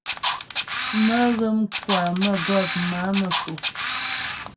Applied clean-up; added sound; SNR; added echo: none; Camera; -1 dB; reverberation time 0.2 s.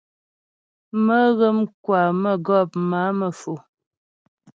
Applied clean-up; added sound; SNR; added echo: none; none; none; none.